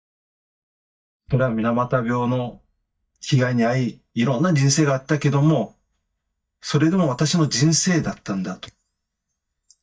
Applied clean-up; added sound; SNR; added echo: neural mask model DeepFilterNet 3.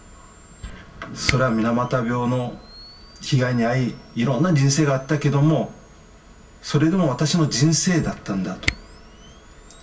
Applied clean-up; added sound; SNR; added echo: none; Camera; 15 dB; reverberation time 0.2 s.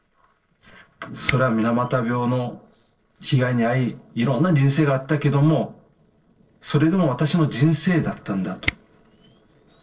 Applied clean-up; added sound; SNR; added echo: neural separator model SepFormer DNS4.